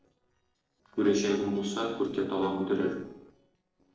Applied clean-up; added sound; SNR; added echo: neural separator model SepFormer DNS4.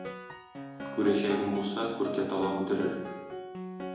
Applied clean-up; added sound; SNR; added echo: none; Piano; 9 dB; reverberation time 0.8 s.